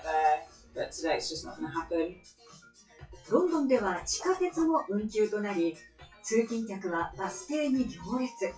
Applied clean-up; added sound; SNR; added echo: classical method WPE with log-MMSE.